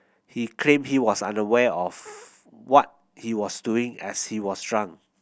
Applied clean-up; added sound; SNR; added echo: none; none; none; none.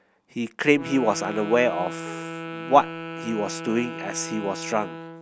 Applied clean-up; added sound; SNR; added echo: none; Wind instrument, woodwind instrument; 10 dB; none.